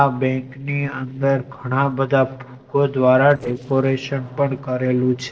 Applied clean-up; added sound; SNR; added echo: neural separator model SepFormer DNS4.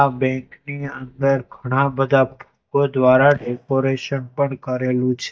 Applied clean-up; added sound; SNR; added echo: neural mask model DeepFilterNet 3.